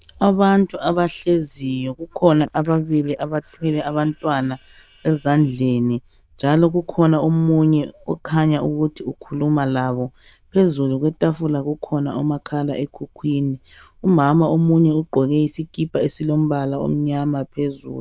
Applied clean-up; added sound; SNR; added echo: neural diffusion model UNIVERSE++.